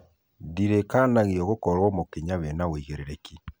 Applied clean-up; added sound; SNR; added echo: none; none; none; none.